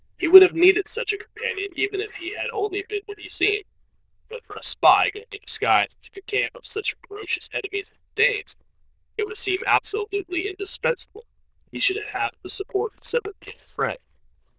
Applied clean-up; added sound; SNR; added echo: neural diffusion model UNIVERSE++.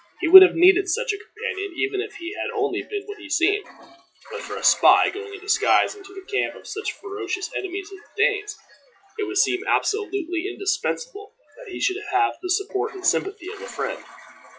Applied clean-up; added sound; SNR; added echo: classical method log-MMSE.